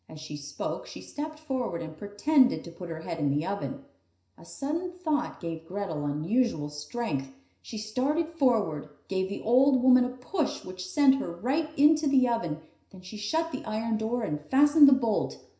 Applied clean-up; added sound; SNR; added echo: none; none; none; reverberation time 0.5 s.